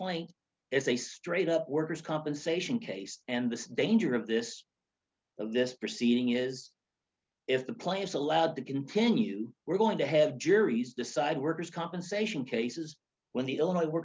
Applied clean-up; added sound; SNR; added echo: none; none; none; none.